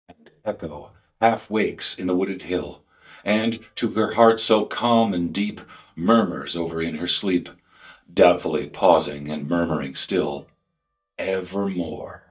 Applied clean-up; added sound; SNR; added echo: neural mask model DeepFilterNet 3.